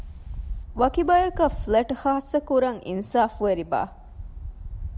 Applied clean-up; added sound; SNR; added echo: none; none; none; none.